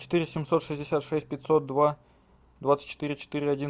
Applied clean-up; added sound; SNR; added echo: none; none; none; none.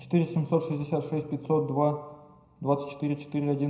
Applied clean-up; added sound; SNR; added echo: none; none; none; reverberation time 0.8 s.